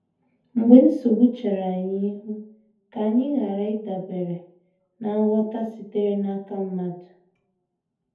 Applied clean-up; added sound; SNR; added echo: none; none; none; reverberation time 0.5 s.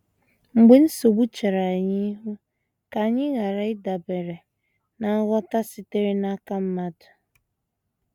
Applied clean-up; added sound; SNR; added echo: none; none; none; none.